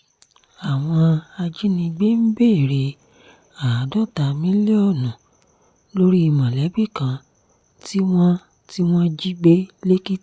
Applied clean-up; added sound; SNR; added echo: none; none; none; none.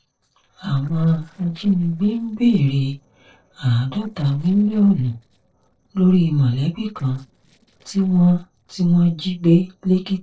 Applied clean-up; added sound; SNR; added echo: neural separator model SepFormer DNS4.